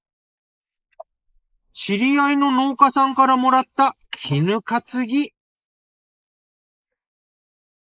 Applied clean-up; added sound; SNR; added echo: neural mask model Resemble Enhance denoiser.